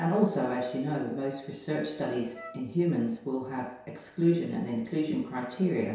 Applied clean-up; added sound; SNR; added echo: none; Wind instrument, woodwind instrument; 19 dB; reverberation time 0.7 s.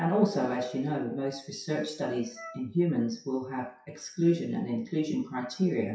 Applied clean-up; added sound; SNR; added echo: classical method WPE with log-MMSE.